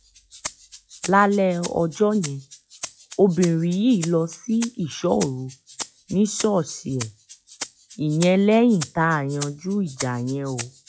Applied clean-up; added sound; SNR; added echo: classical method log-MMSE.